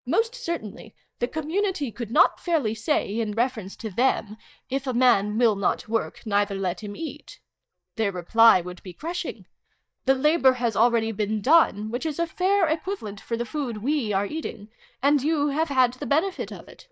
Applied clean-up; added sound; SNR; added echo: neural mask model DeepFilterNet 3.